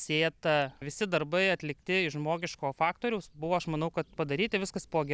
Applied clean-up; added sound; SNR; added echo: none; none; none; none.